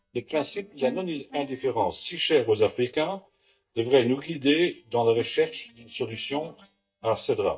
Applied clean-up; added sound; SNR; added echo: neural mask model DeepFilterNet 3.